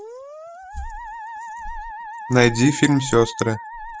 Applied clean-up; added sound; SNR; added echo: classical method spectral subtraction.